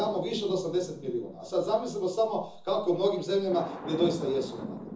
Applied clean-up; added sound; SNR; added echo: none; Thunder; 12 dB; reverberation time 0.6 s.